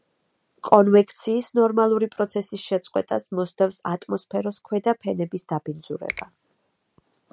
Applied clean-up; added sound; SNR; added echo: none; Finger snapping; 15 dB; none.